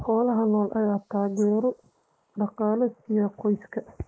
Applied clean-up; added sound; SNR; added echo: neural mask model Resemble Enhance denoiser.